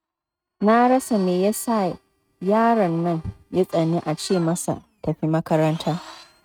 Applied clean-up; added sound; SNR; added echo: neural mask model RNNoise.